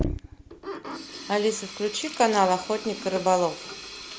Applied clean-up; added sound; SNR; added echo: none; Sink (filling or washing); 9 dB; none.